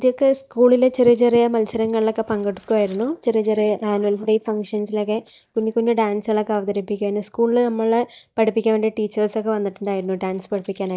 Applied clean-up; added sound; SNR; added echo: neural mask model DeepFilterNet 3.